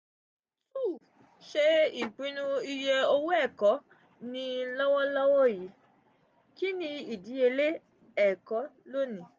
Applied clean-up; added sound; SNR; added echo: none; none; none; none.